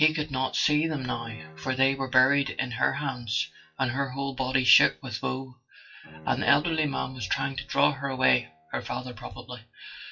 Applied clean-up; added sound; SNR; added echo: classical method WPE with log-MMSE.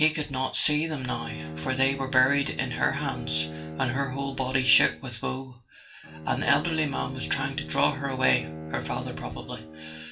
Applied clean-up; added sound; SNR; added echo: none; Bowed string instrument; 11 dB; reverberation time 0.2 s.